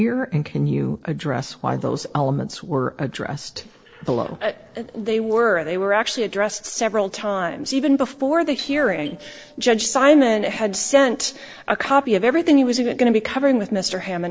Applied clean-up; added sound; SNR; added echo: neural separator model SepFormer DNS4.